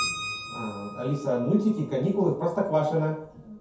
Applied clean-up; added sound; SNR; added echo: none; Keyboard (musical); 12 dB; reverberation time 0.6 s.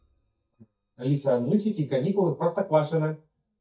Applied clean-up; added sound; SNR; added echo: neural mask model DeepFilterNet 3.